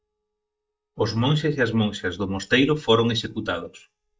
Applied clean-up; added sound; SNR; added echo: neural mask model DeepFilterNet 3.